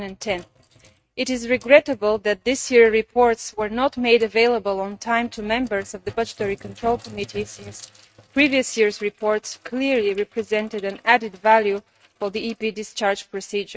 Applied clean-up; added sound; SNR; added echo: neural mask model RNNoise.